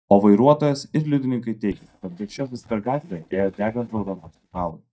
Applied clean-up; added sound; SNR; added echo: neural mask model DeepFilterNet 3.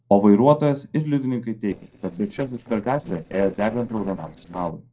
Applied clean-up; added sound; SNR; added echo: neural separator model SepFormer DNS4.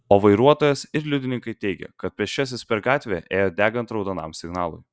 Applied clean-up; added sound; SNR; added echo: none; none; none; none.